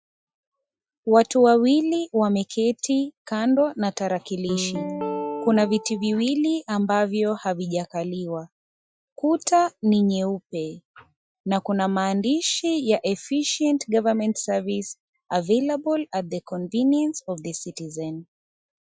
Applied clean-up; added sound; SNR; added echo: classical method Wiener filter.